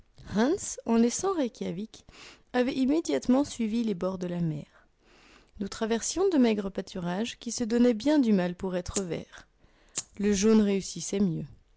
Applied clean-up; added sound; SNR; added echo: none; Rattle (instrument); 9 dB; none.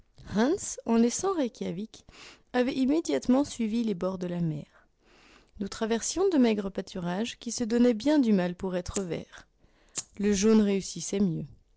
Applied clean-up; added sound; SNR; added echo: neural separator model SepFormer DNS4.